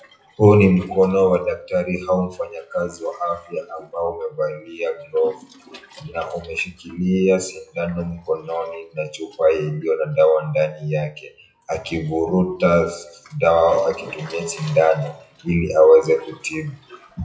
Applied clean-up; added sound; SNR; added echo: classical method WPE with log-MMSE.